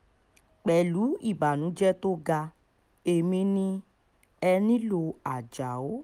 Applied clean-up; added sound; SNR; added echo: none; none; none; none.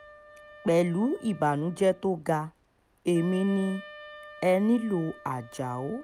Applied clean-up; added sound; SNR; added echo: none; Wind instrument, woodwind instrument; 20 dB; none.